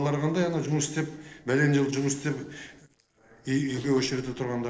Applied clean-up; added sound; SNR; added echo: neural separator model SepFormer DNS4.